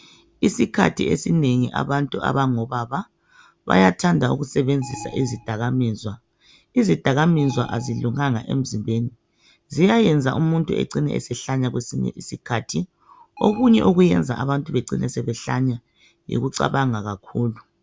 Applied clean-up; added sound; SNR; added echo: none; Alarm; 20 dB; none.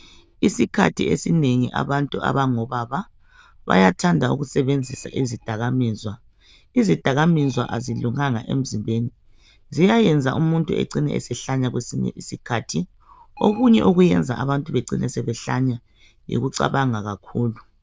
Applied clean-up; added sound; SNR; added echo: neural diffusion model UNIVERSE++.